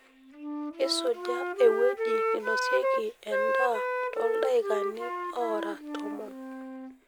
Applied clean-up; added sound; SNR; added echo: none; Wind instrument, woodwind instrument; 0 dB; none.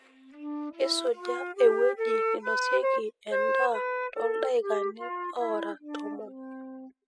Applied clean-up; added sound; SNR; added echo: classical method spectral subtraction.